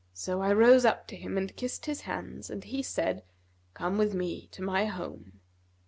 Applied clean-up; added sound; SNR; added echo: none; none; none; none.